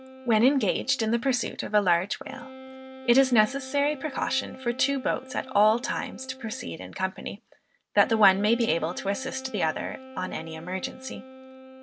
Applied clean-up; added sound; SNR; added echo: none; Wind instrument, woodwind instrument; 17 dB; none.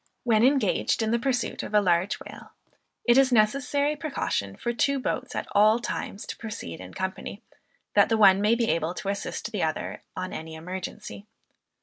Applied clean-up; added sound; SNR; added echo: none; none; none; none.